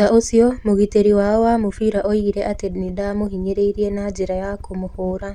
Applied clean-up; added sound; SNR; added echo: none; Aircraft; 16 dB; none.